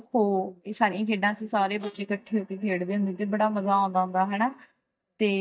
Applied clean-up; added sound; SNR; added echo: neural mask model DeepFilterNet 3.